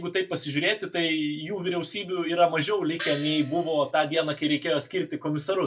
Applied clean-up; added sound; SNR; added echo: none; Gong; 11 dB; reverberation time 0.2 s.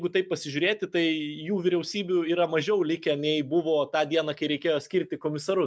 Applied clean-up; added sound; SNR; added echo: none; none; none; none.